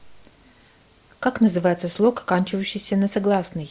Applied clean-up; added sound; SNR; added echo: none; none; none; none.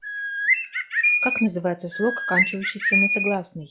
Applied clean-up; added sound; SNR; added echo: classical method log-MMSE.